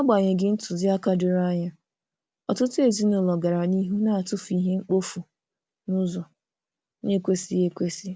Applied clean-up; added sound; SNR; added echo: none; none; none; none.